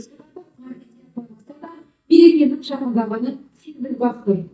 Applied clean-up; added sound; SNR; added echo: neural mask model DeepFilterNet 3.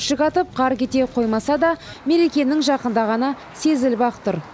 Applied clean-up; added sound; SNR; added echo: none; none; none; none.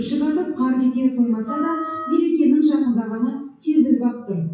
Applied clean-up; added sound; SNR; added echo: classical method WPE with log-MMSE.